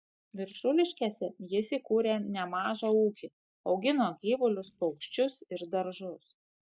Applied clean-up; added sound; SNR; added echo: neural mask model DeepFilterNet 3.